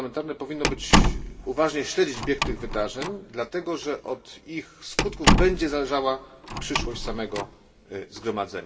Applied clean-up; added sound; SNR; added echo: none; Slam; -2 dB; reverberation time 2.7 s.